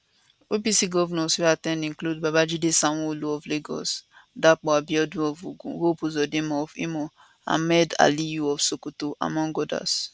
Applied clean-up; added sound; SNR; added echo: none; none; none; none.